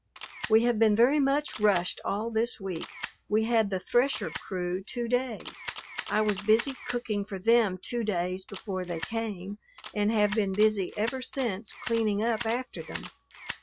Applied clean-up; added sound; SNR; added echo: none; Camera; 13 dB; none.